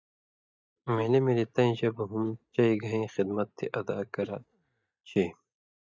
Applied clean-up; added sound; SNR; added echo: neural mask model DeepFilterNet 3.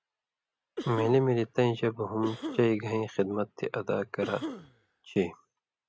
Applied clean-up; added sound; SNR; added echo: none; Cough; 12 dB; none.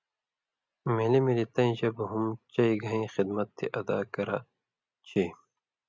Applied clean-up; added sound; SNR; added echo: none; none; none; none.